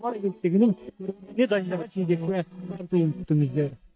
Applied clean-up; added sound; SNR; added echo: neural mask model DeepFilterNet 3.